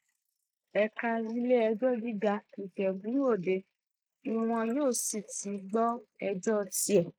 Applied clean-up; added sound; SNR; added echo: neural mask model Resemble Enhance denoiser.